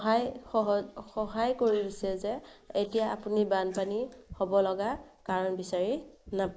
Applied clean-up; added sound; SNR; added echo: neural mask model Resemble Enhance denoiser.